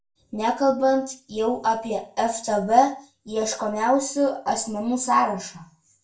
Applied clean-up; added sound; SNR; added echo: none; none; none; reverberation time 0.3 s.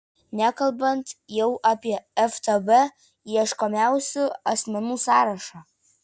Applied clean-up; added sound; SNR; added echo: none; none; none; none.